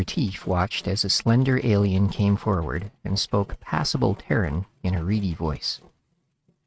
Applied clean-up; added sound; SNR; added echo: neural mask model RNNoise.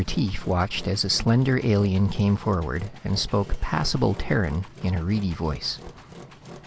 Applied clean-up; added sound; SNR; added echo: none; Engine; 19 dB; none.